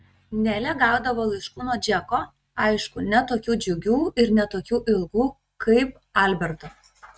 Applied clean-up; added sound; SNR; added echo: neural mask model RNNoise.